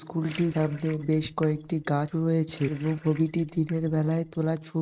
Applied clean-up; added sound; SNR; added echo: neural mask model RNNoise.